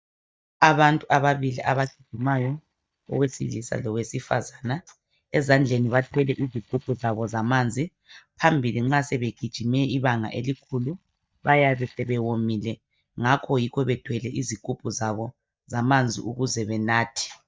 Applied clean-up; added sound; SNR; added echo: neural mask model DeepFilterNet 3.